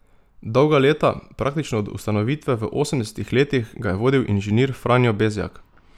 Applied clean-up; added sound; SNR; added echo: none; none; none; none.